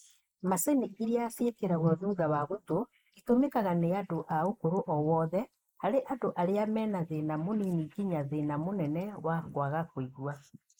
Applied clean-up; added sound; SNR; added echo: neural mask model Resemble Enhance denoiser.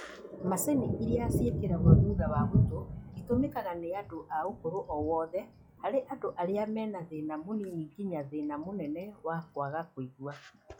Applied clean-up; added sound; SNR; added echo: classical method log-MMSE.